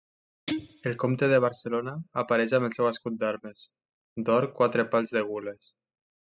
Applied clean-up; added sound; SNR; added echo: classical method spectral subtraction.